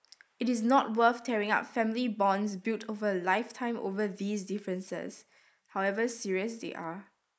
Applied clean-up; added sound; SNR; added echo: neural mask model Resemble Enhance denoiser.